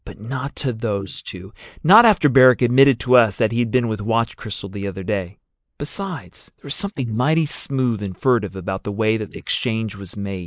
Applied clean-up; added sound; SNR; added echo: neural mask model Resemble Enhance denoiser.